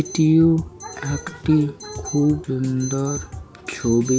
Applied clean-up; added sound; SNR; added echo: none; Drum kit + Alarm; 14 dB; none.